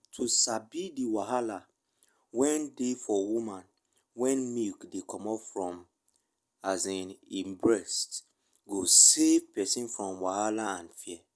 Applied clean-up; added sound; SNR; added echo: none; none; none; none.